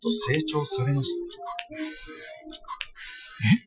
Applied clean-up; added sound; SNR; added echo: classical method Wiener filter.